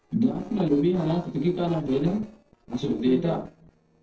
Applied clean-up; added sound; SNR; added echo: neural separator model SepFormer DNS4.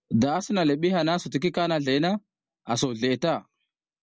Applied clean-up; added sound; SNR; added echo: none; none; none; none.